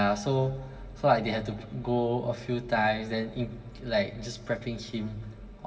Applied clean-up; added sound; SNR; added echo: none; none; none; reverberation time 2.3 s.